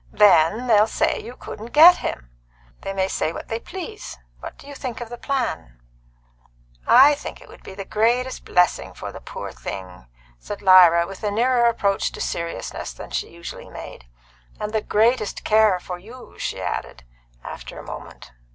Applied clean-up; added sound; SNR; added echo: none; none; none; none.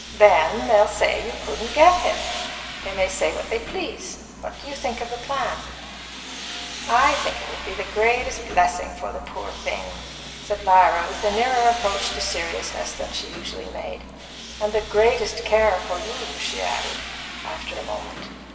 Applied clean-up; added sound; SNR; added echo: none; Tools; 11 dB; reverberation time 2.1 s.